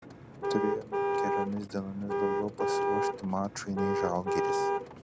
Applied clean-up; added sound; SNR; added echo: none; Car; -4 dB; none.